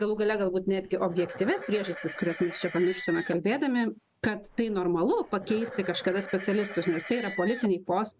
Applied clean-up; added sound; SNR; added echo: none; Livestock, farm animals, working animals; 13 dB; none.